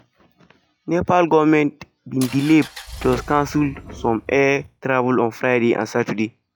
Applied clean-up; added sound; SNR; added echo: classical method log-MMSE.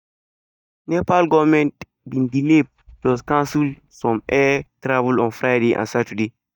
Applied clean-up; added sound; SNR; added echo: neural mask model DeepFilterNet 3.